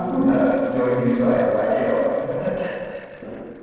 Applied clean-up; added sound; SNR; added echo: neural separator model SepFormer DNS4.